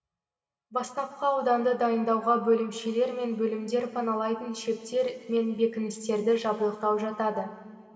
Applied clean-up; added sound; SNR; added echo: none; none; none; reverberation time 2.3 s.